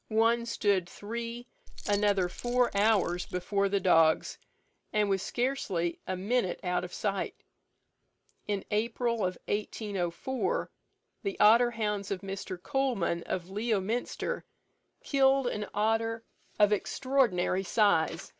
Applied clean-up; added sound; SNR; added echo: none; Keys jangling; 11 dB; none.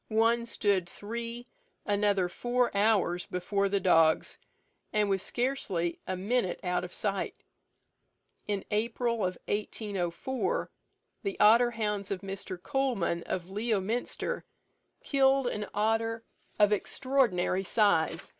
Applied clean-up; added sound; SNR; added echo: none; none; none; none.